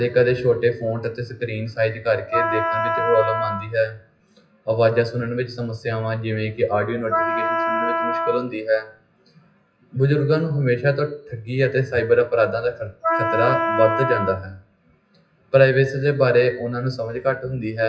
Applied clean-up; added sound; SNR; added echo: classical method WPE with log-MMSE.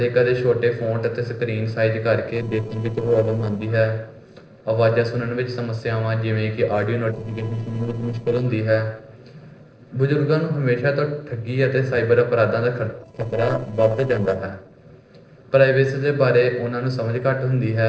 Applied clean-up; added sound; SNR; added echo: neural separator model SepFormer DNS4.